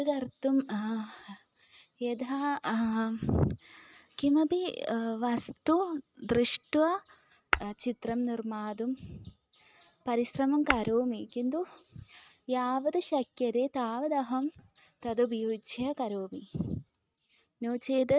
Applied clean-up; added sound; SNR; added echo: neural mask model RNNoise.